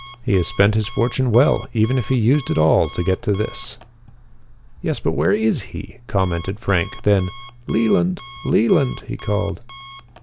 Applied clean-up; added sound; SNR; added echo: none; Alarm; 18 dB; none.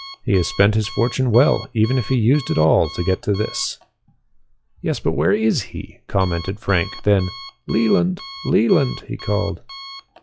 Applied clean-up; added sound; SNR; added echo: classical method log-MMSE.